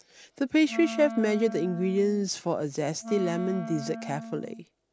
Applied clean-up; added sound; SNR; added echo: none; Wind instrument, woodwind instrument; 11 dB; none.